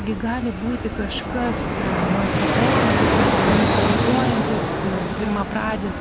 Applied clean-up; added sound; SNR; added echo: none; Fixed-wing aircraft, airplane; -4 dB; none.